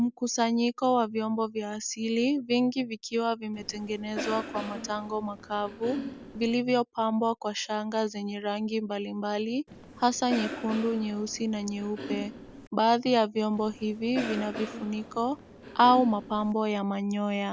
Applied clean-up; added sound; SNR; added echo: none; Cough; 11 dB; none.